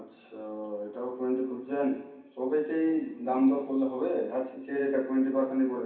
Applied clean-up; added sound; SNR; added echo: none; none; none; reverberation time 0.6 s.